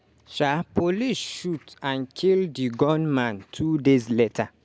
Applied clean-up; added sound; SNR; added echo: none; none; none; none.